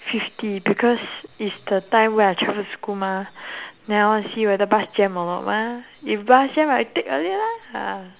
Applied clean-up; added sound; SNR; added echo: none; none; none; none.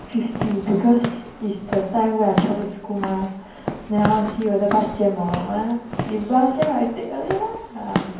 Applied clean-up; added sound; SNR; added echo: none; Walk, footsteps / Siren; 8 dB; reverberation time 0.9 s.